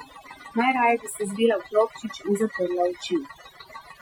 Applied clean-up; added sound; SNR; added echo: classical method Wiener filter.